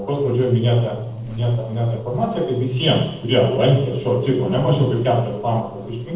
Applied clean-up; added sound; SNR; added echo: neural separator model SepFormer DNS4.